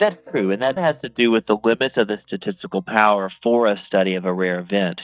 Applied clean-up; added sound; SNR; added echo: neural mask model DeepFilterNet 3.